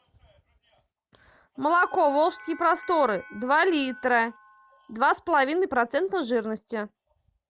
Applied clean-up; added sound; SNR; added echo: none; Bell; 20 dB; none.